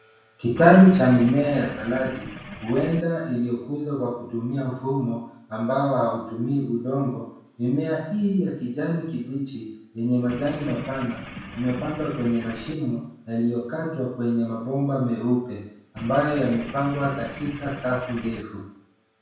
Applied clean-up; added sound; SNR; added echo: none; Engine / Boat, Water vehicle; 14 dB; reverberation time 0.7 s.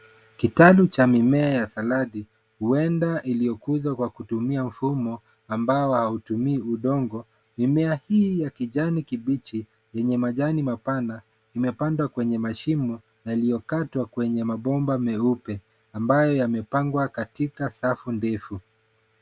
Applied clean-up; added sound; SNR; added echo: none; none; none; none.